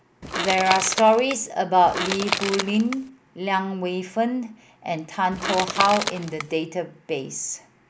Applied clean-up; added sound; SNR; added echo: none; Crushing / Wood; 5 dB; none.